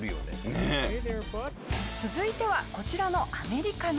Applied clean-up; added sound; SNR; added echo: none; none; none; none.